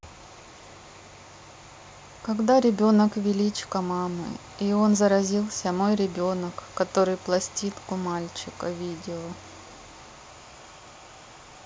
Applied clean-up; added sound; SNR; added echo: none; none; none; none.